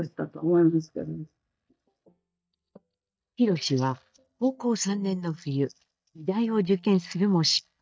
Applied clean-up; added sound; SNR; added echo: neural mask model DeepFilterNet 3.